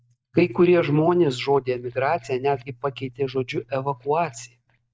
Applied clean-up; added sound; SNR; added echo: neural mask model DeepFilterNet 3.